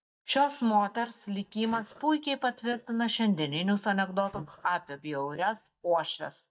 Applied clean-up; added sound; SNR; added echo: neural mask model DeepFilterNet 3.